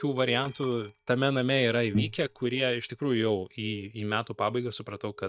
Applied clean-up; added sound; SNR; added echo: neural mask model DeepFilterNet 3.